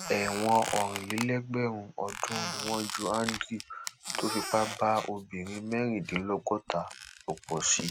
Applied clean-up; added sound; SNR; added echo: none; Squeak; 8 dB; none.